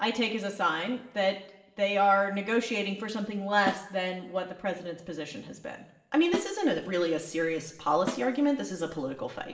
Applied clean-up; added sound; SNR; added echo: none; Snare drum; 12 dB; reverberation time 0.8 s.